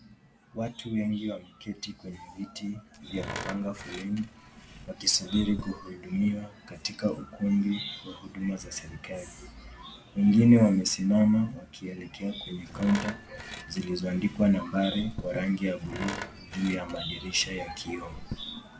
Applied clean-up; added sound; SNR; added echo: none; Tools; 13 dB; none.